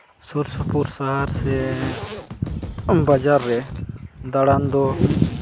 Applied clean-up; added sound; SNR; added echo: none; Zipper (clothing) + Snare drum / Drum kit; 13 dB; none.